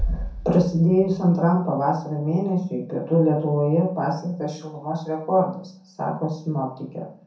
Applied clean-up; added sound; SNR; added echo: none; Bass drum; 13 dB; reverberation time 0.6 s.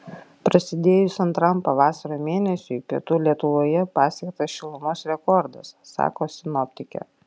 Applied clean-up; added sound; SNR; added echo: none; none; none; none.